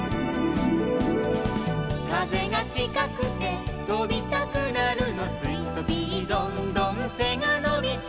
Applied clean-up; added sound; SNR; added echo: none; none; none; none.